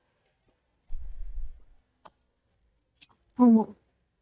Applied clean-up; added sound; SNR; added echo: neural mask model DeepFilterNet 3.